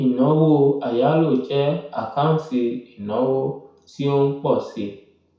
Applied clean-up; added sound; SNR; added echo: none; none; none; reverberation time 0.6 s.